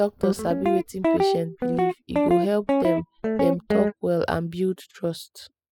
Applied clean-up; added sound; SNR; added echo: classical method spectral subtraction.